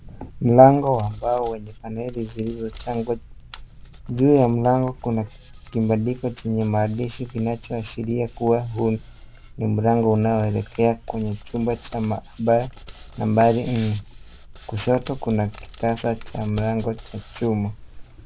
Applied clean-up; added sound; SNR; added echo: none; Hands; 17 dB; none.